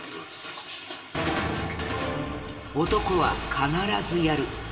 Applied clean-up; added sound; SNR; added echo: none; Sink (filling or washing); 17 dB; reverberation time 0.8 s.